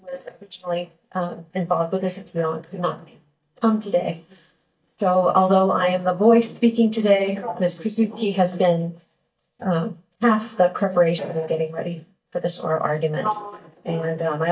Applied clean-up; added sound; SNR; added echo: neural mask model DeepFilterNet 3.